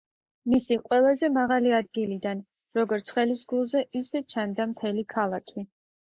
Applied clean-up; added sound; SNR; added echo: neural mask model Resemble Enhance denoiser.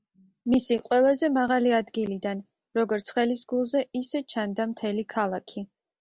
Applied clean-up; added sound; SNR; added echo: none; none; none; none.